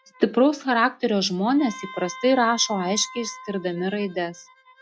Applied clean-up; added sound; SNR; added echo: classical method log-MMSE.